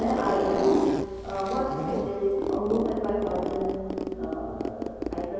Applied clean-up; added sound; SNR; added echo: none; Zipper (clothing); 3 dB; reverberation time 2.2 s.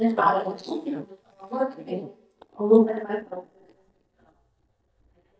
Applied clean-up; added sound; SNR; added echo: neural mask model DeepFilterNet 3.